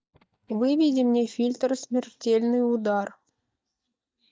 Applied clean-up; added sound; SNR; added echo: neural mask model DeepFilterNet 3.